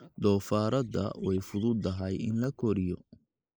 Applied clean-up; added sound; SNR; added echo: neural mask model Resemble Enhance denoiser.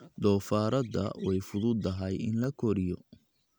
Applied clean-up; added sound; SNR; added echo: none; none; none; none.